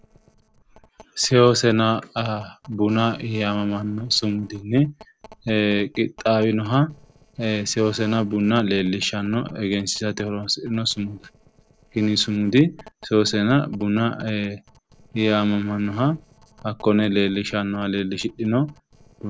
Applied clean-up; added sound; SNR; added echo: neural separator model SepFormer DNS4.